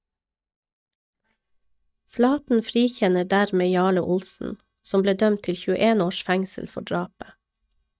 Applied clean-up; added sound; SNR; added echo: neural mask model DeepFilterNet 3.